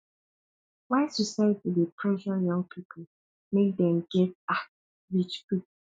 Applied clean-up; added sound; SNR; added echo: none; none; none; none.